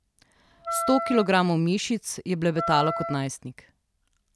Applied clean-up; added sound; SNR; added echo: none; Wind instrument, woodwind instrument; 6 dB; none.